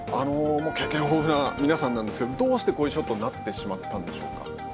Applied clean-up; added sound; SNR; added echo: none; Wind instrument, woodwind instrument; 14 dB; none.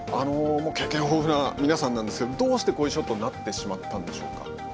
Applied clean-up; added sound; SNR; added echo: none; none; none; none.